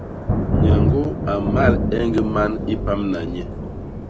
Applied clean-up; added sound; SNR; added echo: none; Thunder; -3 dB; none.